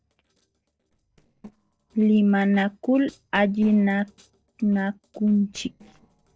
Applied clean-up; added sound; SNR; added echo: neural separator model SepFormer DNS4.